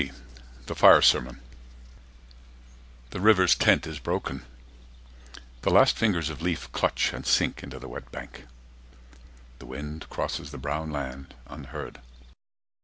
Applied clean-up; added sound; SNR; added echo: none; none; none; none.